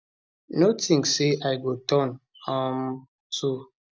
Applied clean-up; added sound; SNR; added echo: none; none; none; none.